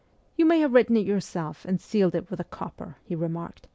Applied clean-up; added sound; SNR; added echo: none; none; none; none.